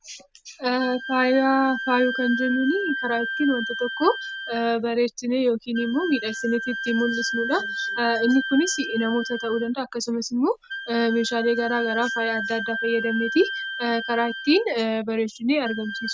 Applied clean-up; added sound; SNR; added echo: none; Wind instrument, woodwind instrument; 8 dB; none.